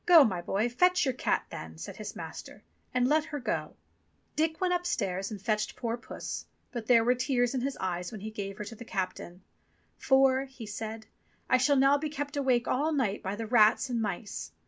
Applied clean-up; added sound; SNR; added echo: none; none; none; none.